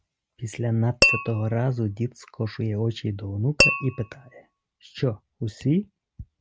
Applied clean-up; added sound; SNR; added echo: none; Tap / Glass; -1 dB; none.